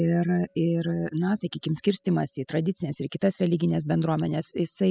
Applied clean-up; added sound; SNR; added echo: classical method spectral subtraction.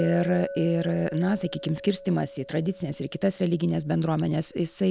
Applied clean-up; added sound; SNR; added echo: none; Chink, clink; 14 dB; none.